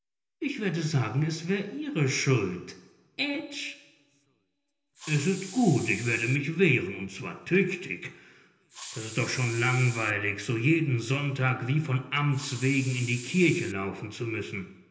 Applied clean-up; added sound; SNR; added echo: none; Hiss; 14 dB; reverberation time 1.4 s.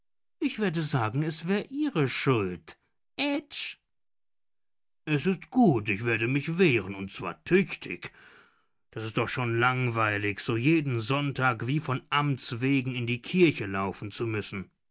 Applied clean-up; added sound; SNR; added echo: none; none; none; none.